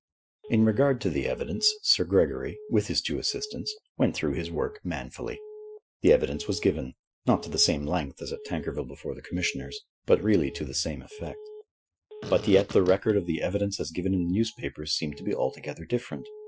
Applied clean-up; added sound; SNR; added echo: classical method Wiener filter.